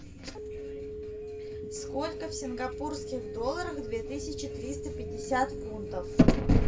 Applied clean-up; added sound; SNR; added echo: none; Telephone; 9 dB; reverberation time 0.2 s.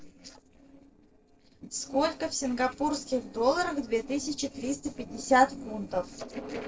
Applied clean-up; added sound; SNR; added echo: neural separator model SepFormer DNS4.